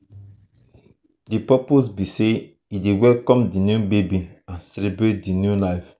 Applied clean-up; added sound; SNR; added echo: none; none; none; none.